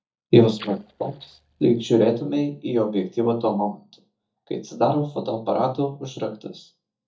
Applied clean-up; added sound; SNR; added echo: neural mask model DeepFilterNet 3.